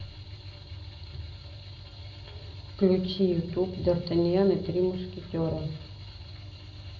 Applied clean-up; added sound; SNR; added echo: none; none; none; reverberation time 0.5 s.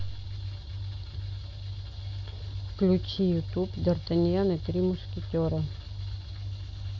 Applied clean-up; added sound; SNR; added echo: none; none; none; none.